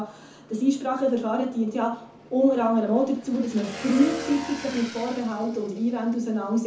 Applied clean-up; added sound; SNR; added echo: none; Motorcycle / Engine; 15 dB; reverberation time 0.6 s.